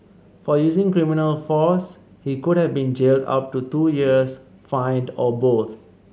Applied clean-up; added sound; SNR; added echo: none; none; none; none.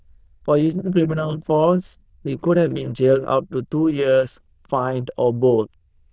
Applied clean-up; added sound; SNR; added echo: neural diffusion model UNIVERSE++.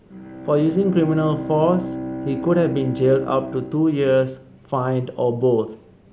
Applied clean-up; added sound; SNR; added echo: none; Bowed string instrument; 11 dB; none.